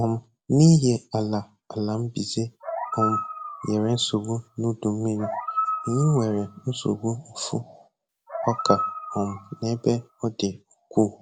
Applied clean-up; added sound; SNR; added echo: none; Animal; 7 dB; none.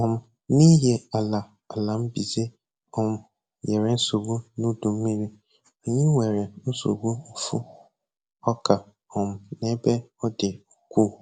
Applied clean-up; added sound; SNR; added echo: none; none; none; none.